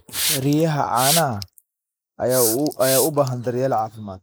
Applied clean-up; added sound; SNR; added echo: neural mask model Resemble Enhance denoiser.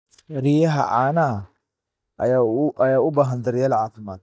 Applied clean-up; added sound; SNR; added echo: neural mask model DeepFilterNet 3.